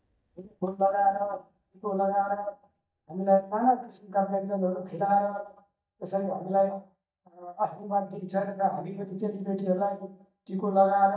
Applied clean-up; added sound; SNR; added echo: neural mask model DeepFilterNet 3.